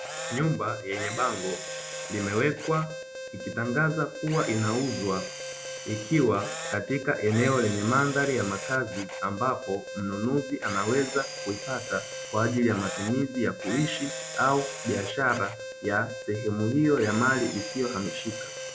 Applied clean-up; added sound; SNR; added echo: none; Alarm + Camera; 9 dB; none.